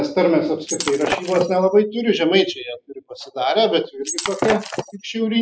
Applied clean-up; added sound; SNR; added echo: classical method spectral subtraction.